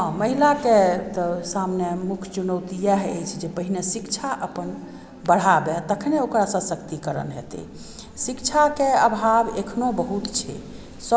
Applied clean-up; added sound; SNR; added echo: none; none; none; none.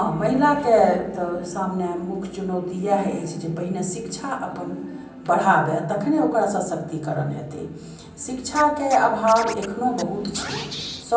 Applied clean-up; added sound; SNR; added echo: none; Scratching (performance technique); 13 dB; reverberation time 0.6 s.